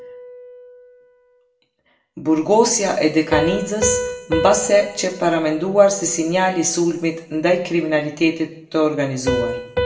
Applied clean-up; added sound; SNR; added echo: none; Piano; 9 dB; reverberation time 0.6 s.